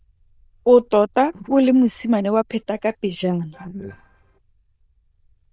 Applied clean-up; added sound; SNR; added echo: neural diffusion model UNIVERSE++.